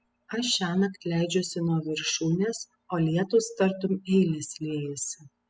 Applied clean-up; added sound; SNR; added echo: classical method spectral subtraction.